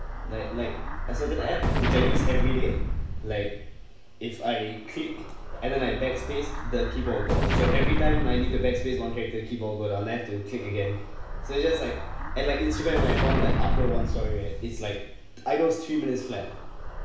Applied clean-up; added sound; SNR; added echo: none; Explosion; -2 dB; reverberation time 0.7 s.